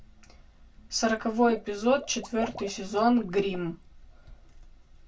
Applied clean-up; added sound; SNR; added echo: none; Water / Liquid; 18 dB; reverberation time 0.1 s.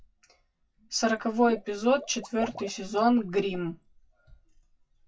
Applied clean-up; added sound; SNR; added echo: classical method WPE with log-MMSE.